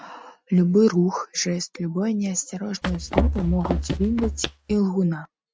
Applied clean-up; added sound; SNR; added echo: neural mask model RNNoise.